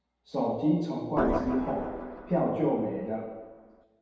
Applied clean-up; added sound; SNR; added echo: none; Organ; 5 dB; reverberation time 1.1 s.